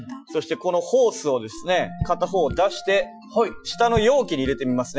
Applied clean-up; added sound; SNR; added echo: classical method Wiener filter.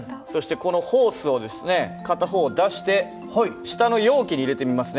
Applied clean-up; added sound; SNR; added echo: none; none; none; none.